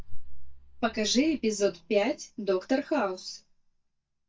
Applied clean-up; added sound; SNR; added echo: neural mask model DeepFilterNet 3.